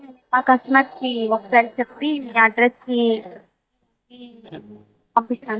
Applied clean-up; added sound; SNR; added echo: neural mask model DeepFilterNet 3.